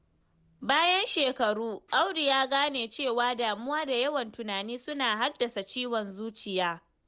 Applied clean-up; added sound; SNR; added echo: none; Tambourine; 19 dB; none.